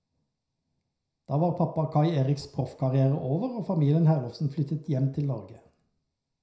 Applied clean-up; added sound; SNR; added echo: none; none; none; reverberation time 0.5 s.